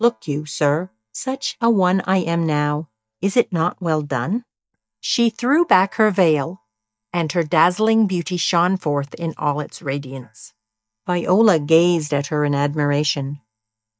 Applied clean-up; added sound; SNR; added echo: neural mask model DeepFilterNet 3.